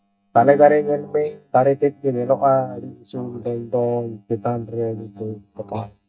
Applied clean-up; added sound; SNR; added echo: neural mask model DeepFilterNet 3.